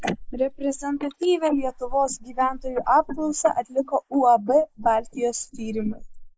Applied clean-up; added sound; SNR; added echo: neural mask model Resemble Enhance denoiser.